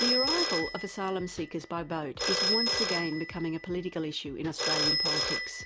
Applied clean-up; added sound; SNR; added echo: none; Telephone; -2 dB; none.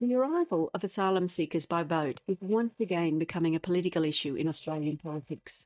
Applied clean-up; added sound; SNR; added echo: neural mask model DeepFilterNet 3.